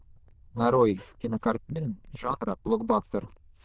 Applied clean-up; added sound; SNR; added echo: neural diffusion model UNIVERSE++.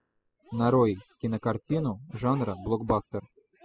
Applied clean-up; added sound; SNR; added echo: classical method spectral subtraction.